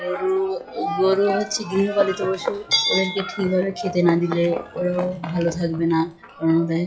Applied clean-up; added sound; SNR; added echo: classical method WPE with log-MMSE.